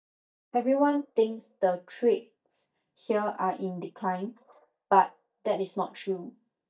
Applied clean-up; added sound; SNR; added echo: neural mask model DeepFilterNet 3.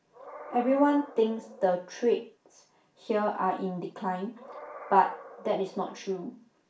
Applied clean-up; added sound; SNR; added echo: none; Animal; 18 dB; reverberation time 0.3 s.